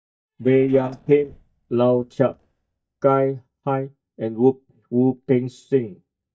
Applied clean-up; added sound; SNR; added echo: neural mask model DeepFilterNet 3.